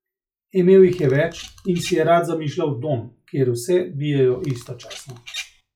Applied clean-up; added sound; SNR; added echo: classical method log-MMSE.